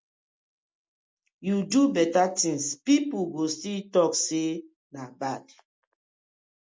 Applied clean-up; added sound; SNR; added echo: none; none; none; none.